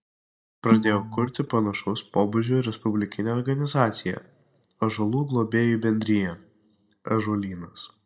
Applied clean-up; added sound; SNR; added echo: neural mask model DeepFilterNet 3.